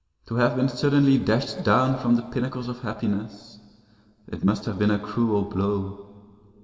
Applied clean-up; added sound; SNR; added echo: none; none; none; reverberation time 2.8 s.